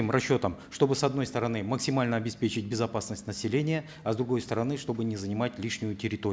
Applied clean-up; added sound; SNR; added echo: none; none; none; none.